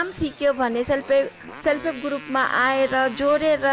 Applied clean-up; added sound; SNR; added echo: none; Motorcycle; 17 dB; none.